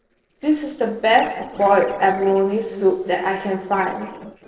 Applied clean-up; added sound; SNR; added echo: neural separator model SepFormer DNS4.